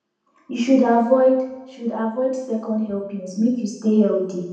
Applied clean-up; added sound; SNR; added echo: none; none; none; reverberation time 0.9 s.